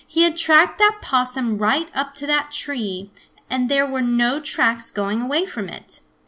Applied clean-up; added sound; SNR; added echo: none; none; none; none.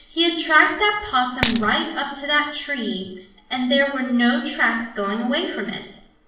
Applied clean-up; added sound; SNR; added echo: none; Coin (dropping); 2 dB; reverberation time 0.6 s.